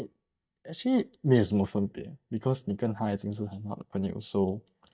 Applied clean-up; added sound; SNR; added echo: neural mask model DeepFilterNet 3.